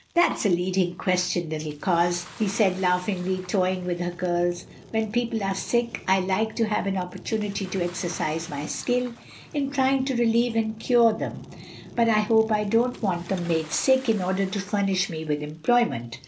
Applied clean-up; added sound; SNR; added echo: none; Bathtub (filling or washing) / Splash, splatter + Fire; 19 dB; none.